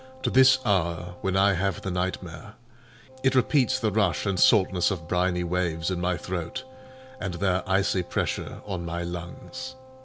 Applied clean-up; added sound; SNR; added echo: none; Wind instrument, woodwind instrument; 20 dB; none.